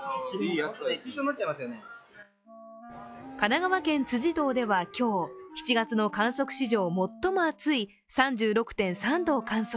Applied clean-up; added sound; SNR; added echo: classical method log-MMSE.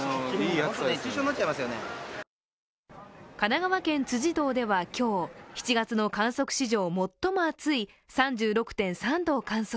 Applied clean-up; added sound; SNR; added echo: none; none; none; none.